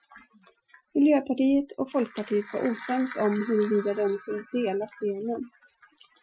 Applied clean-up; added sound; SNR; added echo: classical method Wiener filter.